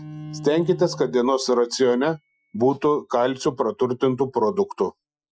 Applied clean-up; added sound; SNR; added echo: classical method Wiener filter.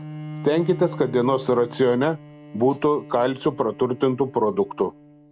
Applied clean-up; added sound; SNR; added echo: none; Bowed string instrument; 15 dB; none.